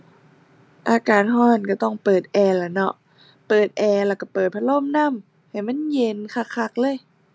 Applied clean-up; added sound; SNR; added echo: none; none; none; none.